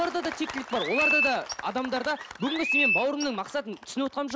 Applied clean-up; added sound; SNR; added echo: none; Chirp, tweet; 0 dB; none.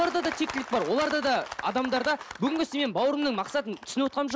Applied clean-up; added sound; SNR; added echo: none; none; none; none.